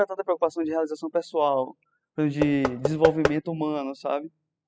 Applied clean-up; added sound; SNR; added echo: classical method spectral subtraction.